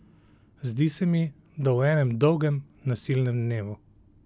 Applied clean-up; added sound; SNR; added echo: none; none; none; none.